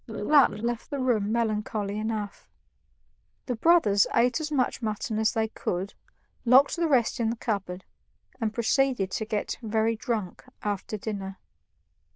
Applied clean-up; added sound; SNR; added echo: neural diffusion model UNIVERSE++.